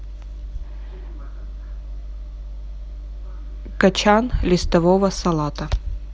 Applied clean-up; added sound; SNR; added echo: none; none; none; none.